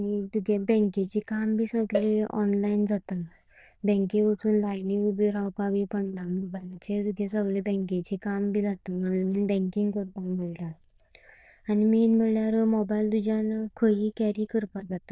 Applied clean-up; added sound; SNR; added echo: neural diffusion model UNIVERSE++.